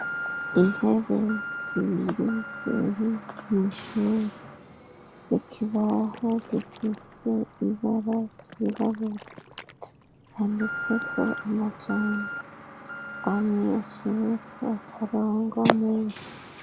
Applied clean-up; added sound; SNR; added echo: none; Alarm; 12 dB; none.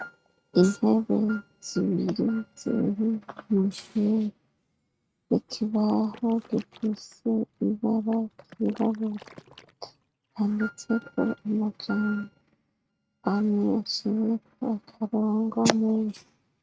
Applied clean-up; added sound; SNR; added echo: neural mask model RNNoise.